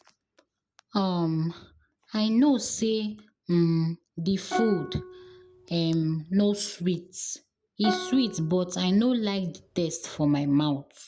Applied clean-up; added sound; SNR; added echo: none; Plucked string instrument; 10 dB; none.